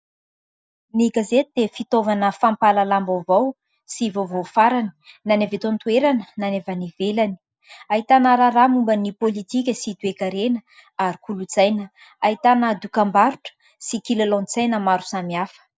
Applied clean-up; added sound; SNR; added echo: neural mask model Resemble Enhance denoiser.